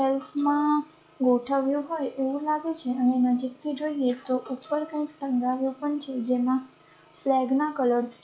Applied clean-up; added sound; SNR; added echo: classical method log-MMSE.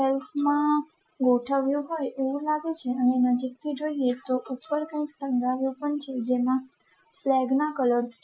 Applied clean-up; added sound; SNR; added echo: classical method Wiener filter.